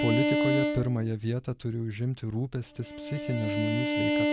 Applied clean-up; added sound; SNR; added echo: none; Bowed string instrument; -1 dB; none.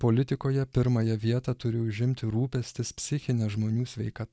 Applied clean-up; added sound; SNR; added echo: none; none; none; none.